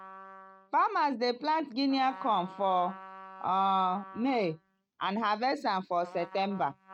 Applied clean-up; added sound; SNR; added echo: neural mask model RNNoise.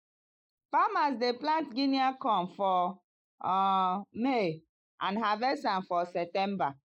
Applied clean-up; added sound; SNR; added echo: neural mask model Resemble Enhance denoiser.